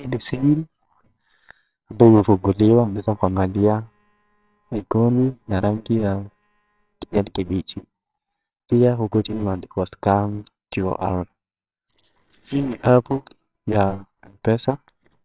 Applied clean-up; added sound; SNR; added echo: neural separator model SepFormer WHAMR!.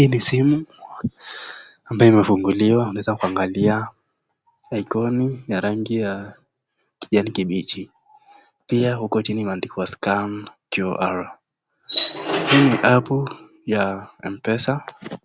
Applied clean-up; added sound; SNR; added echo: none; none; none; none.